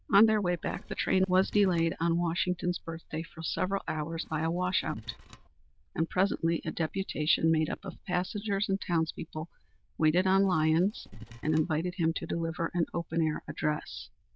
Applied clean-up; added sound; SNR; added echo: neural diffusion model UNIVERSE++.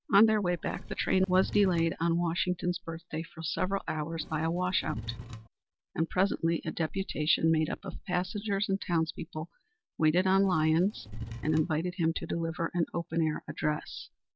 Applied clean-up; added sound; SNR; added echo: none; Wood / Tools; 12 dB; none.